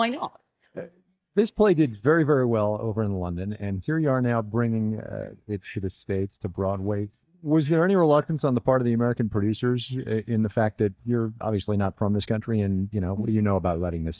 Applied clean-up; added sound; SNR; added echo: neural mask model DeepFilterNet 3.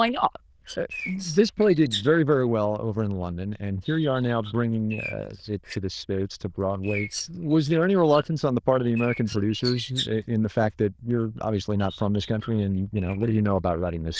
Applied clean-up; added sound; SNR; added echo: neural diffusion model UNIVERSE++.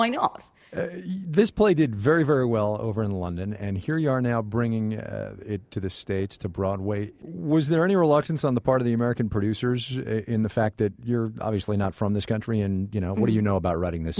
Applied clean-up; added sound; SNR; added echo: none; none; none; none.